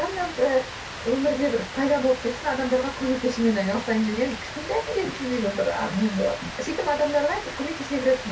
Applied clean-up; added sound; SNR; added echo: none; Rain; 10 dB; reverberation time 0.2 s.